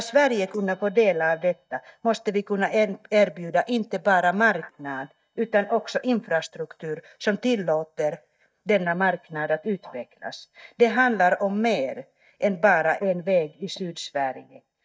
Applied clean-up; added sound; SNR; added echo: neural mask model DeepFilterNet 3.